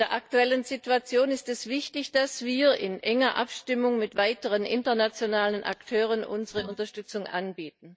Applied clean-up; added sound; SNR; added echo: neural mask model DeepFilterNet 3.